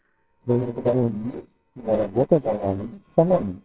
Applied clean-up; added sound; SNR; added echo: neural separator model SepFormer WHAMR!.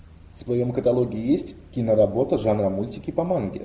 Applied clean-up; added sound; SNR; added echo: none; none; none; none.